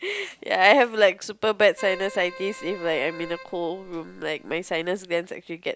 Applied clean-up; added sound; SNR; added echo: none; Keyboard (musical); 17 dB; none.